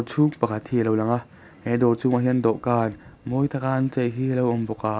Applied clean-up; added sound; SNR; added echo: none; none; none; none.